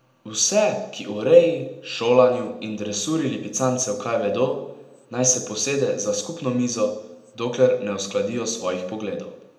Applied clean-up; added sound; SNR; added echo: none; none; none; reverberation time 0.7 s.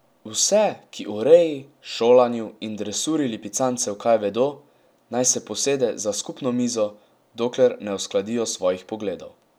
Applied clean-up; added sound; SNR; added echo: none; none; none; none.